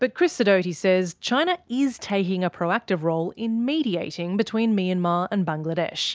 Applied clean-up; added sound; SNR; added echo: none; none; none; none.